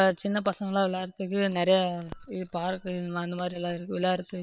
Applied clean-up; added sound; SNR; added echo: neural separator model SepFormer WHAM!.